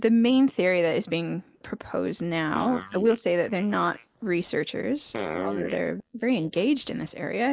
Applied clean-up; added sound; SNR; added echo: neural mask model Resemble Enhance denoiser.